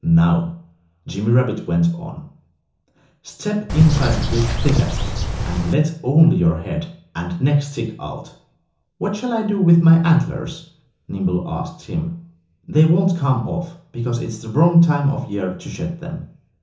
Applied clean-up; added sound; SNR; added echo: none; Bird; 1 dB; reverberation time 0.7 s.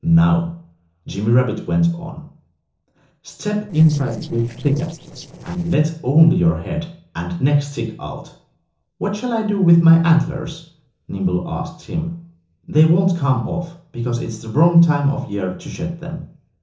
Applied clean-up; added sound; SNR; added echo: neural separator model SepFormer DNS4.